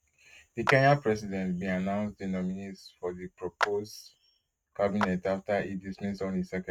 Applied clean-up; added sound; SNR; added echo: neural mask model RNNoise.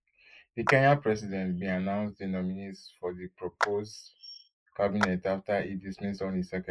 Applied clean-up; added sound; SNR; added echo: neural mask model Resemble Enhance denoiser.